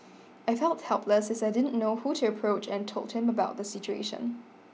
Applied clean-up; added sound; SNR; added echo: none; none; none; none.